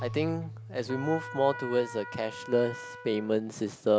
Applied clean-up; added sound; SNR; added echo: none; Marimba, xylophone / Wood + Trumpet; 12 dB; none.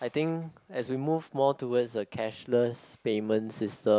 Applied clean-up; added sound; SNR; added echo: none; none; none; none.